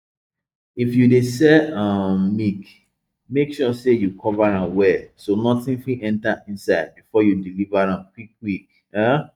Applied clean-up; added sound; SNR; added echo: neural mask model DeepFilterNet 3.